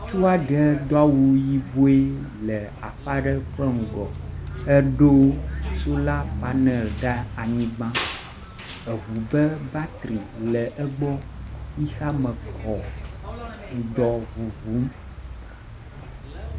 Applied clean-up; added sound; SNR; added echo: none; Bus; 9 dB; none.